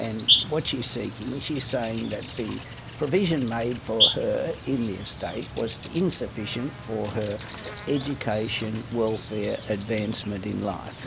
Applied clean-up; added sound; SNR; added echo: none; Insect; -4 dB; none.